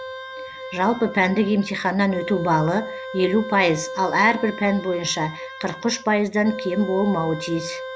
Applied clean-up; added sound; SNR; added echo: none; Wind instrument, woodwind instrument; 11 dB; none.